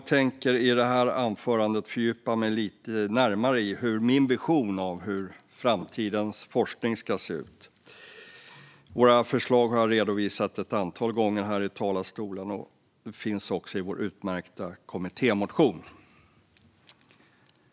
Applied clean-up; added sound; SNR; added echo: none; none; none; none.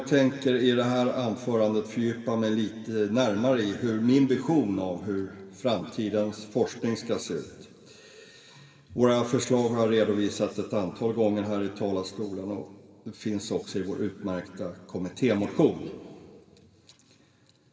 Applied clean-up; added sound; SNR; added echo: none; none; none; reverberation time 1.8 s.